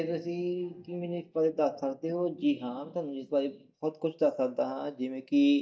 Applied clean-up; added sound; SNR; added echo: neural mask model DeepFilterNet 3.